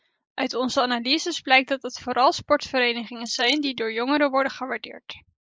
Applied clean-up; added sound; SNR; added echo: neural mask model Resemble Enhance denoiser.